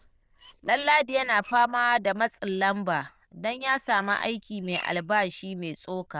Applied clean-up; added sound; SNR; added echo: neural diffusion model UNIVERSE++.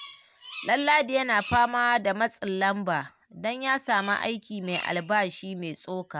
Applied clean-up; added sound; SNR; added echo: none; Bird vocalization, bird call, bird song; 18 dB; none.